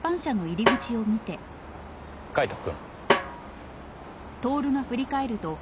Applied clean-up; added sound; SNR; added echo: none; Snare drum; 1 dB; none.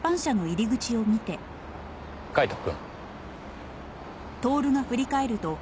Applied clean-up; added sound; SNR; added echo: none; none; none; none.